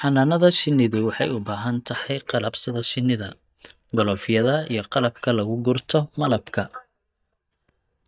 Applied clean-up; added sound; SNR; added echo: neural mask model DeepFilterNet 3.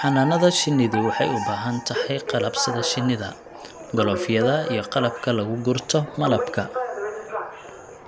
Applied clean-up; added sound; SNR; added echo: none; Alarm; 6 dB; none.